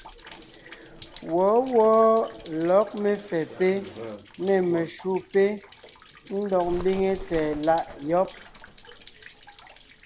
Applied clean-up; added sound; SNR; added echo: none; Rain + Bird; 18 dB; none.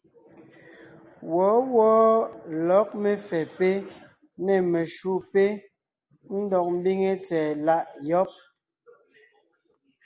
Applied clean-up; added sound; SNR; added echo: none; none; none; none.